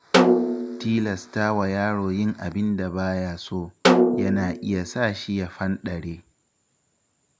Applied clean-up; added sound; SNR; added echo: none; Snare drum; -2 dB; none.